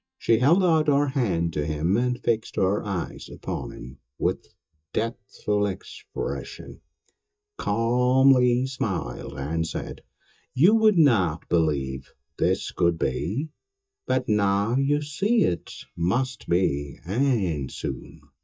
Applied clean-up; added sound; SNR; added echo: neural mask model DeepFilterNet 3.